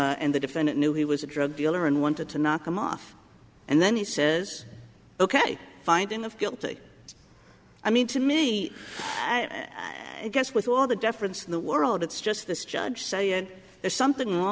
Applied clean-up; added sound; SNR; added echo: none; Breathing; 14 dB; none.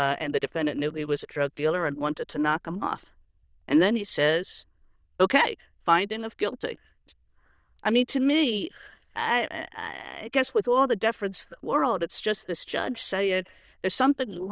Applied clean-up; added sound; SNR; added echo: neural diffusion model UNIVERSE++.